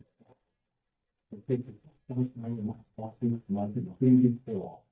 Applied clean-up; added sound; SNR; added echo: neural mask model DeepFilterNet 3.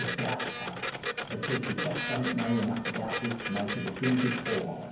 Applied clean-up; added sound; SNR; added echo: none; Printer; 3 dB; reverberation time 0.9 s.